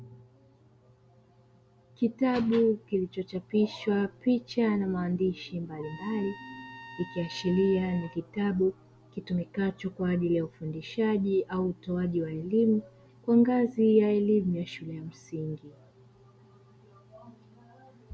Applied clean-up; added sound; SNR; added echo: none; Trumpet; 18 dB; none.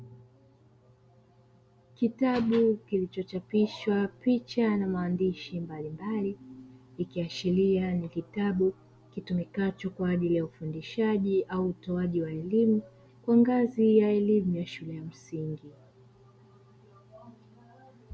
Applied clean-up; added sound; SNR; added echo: none; none; none; none.